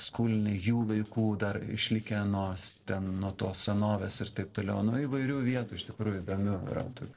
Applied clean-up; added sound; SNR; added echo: neural separator model SepFormer DNS4.